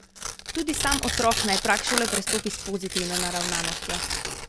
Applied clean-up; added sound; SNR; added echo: none; Tearing; -1 dB; none.